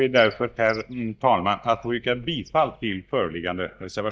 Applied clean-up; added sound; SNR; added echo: neural mask model DeepFilterNet 3.